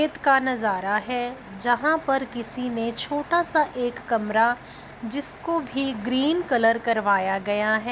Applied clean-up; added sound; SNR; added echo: none; none; none; none.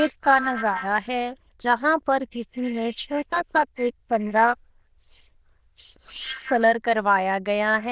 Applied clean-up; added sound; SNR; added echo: neural diffusion model UNIVERSE++.